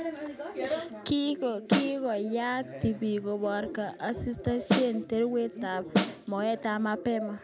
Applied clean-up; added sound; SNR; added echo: none; Snare drum; -1 dB; none.